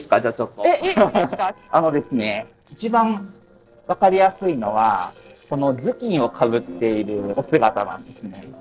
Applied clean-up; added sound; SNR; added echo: neural separator model SepFormer DNS4.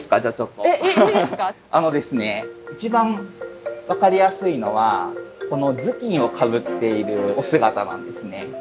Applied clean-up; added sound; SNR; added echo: none; none; none; none.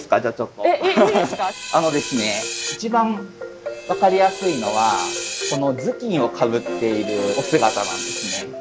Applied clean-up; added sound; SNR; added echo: none; Screech; 11 dB; none.